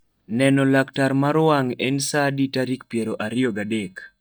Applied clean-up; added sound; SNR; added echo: neural mask model DeepFilterNet 3.